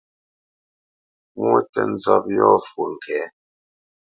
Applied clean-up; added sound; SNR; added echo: none; none; none; none.